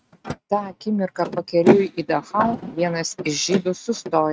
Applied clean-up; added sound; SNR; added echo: neural mask model RNNoise.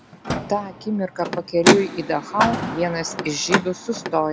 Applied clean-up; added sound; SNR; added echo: none; Car; 1 dB; none.